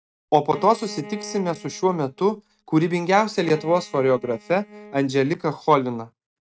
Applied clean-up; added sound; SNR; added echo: neural mask model RNNoise.